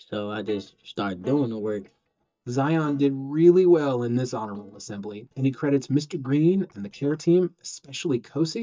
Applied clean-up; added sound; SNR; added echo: neural mask model DeepFilterNet 3.